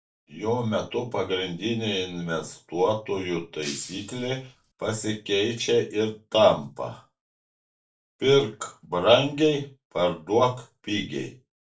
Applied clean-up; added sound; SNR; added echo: neural separator model SepFormer DNS4.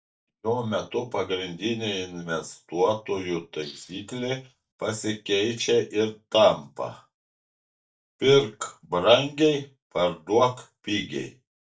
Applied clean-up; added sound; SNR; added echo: neural mask model DeepFilterNet 3.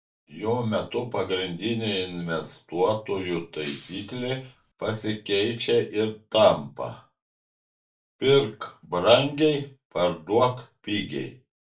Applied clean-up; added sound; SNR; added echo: none; Shatter; 16 dB; reverberation time 0.2 s.